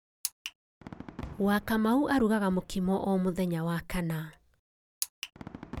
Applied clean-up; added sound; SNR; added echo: none; Fireworks; 18 dB; none.